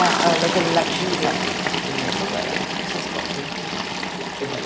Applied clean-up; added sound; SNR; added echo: none; Toilet flush; -2 dB; none.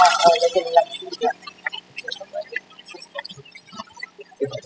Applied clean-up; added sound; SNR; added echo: classical method spectral subtraction.